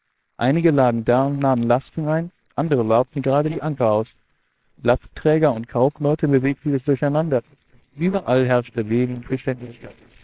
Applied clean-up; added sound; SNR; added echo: neural separator model SepFormer WHAMR!.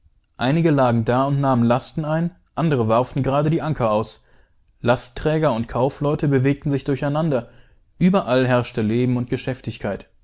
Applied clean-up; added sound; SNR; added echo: none; none; none; none.